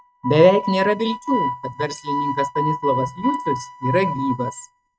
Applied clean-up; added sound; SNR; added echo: neural mask model RNNoise.